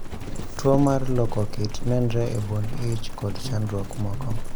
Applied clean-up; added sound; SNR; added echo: none; Livestock, farm animals, working animals; 1 dB; none.